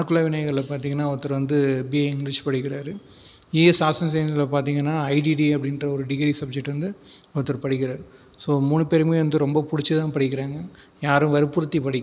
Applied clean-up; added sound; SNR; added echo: none; none; none; none.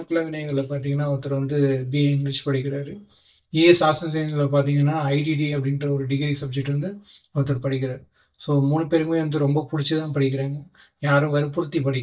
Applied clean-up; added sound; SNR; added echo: neural mask model DeepFilterNet 3.